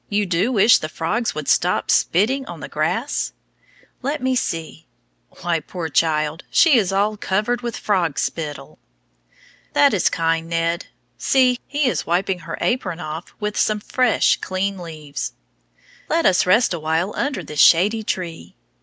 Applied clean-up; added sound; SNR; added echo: none; none; none; none.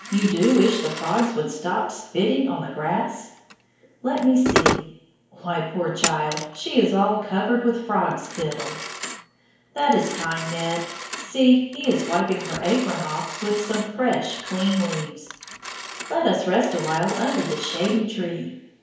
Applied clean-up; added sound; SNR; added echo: none; Telephone; 9 dB; reverberation time 1.0 s.